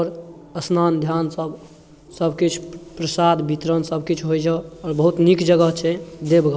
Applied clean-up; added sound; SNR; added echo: none; none; none; none.